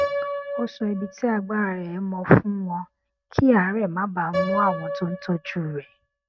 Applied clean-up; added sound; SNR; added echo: neural mask model RNNoise.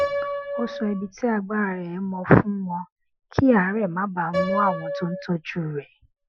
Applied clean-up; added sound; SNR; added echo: classical method Wiener filter.